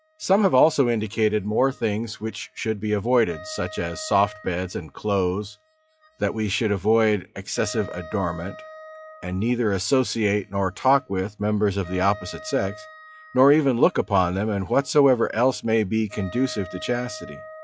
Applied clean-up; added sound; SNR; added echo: classical method log-MMSE.